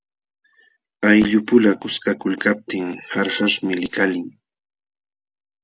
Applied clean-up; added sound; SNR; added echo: none; none; none; none.